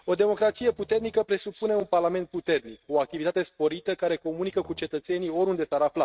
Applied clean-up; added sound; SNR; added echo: neural mask model RNNoise.